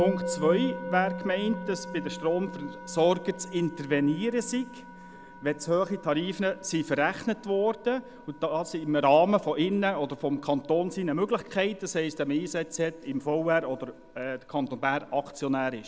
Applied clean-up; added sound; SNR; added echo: none; Musical instrument; 12 dB; none.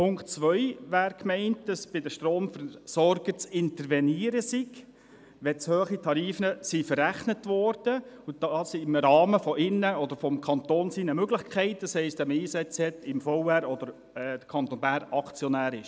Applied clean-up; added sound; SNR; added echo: none; none; none; none.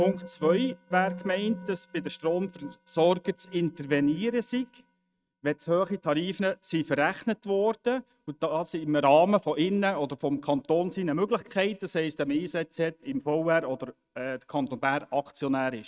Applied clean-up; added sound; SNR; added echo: neural mask model RNNoise.